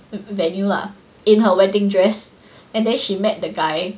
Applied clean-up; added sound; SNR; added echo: none; none; none; none.